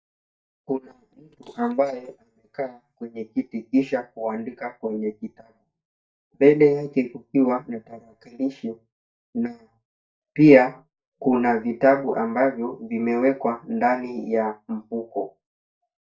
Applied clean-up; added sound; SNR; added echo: neural mask model DeepFilterNet 3.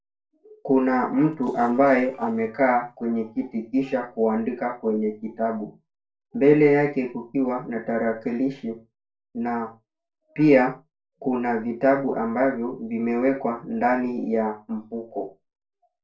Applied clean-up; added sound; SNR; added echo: neural separator model SepFormer DNS4.